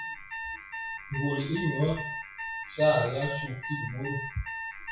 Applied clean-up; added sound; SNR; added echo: classical method WPE with log-MMSE.